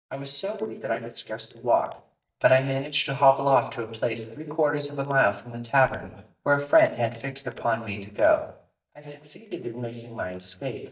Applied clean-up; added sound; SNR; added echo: neural mask model DeepFilterNet 3.